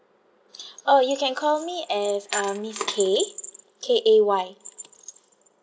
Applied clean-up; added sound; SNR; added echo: none; none; none; none.